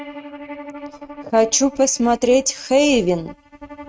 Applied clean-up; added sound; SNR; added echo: neural mask model RNNoise.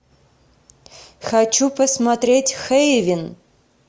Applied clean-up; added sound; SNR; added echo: none; none; none; none.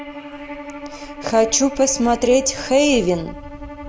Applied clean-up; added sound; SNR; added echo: none; Wind + Bowed string instrument; 13 dB; none.